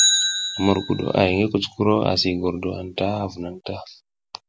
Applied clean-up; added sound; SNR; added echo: none; Bicycle; 5 dB; none.